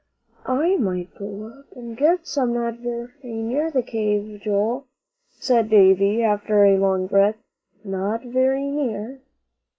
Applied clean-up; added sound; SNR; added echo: neural mask model Resemble Enhance denoiser.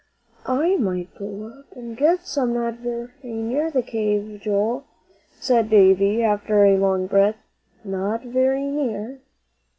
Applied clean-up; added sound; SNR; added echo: none; none; none; none.